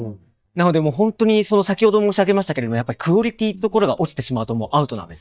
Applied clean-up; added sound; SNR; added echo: neural mask model DeepFilterNet 3.